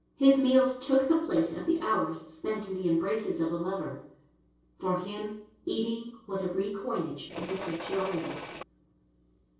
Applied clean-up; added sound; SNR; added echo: neural separator model SepFormer DNS4.